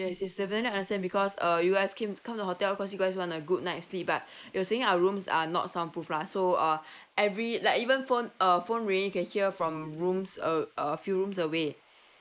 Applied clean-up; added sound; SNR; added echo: neural mask model Resemble Enhance denoiser.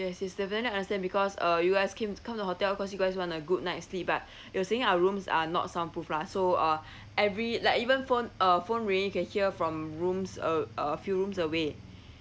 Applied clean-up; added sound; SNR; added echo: none; none; none; none.